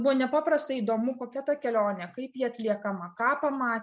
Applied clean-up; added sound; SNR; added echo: none; none; none; none.